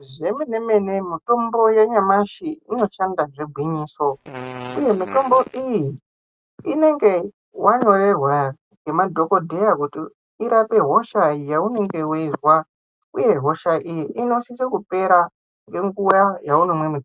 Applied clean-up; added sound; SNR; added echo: neural mask model RNNoise.